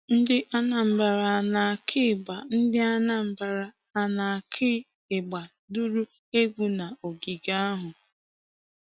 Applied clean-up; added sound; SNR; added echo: none; none; none; none.